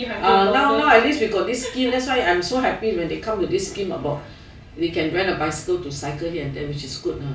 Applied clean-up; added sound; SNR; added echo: none; none; none; reverberation time 0.3 s.